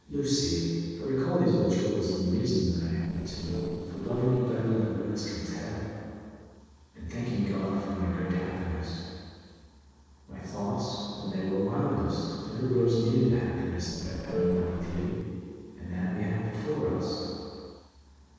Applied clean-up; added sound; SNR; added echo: neural separator model SepFormer DNS4.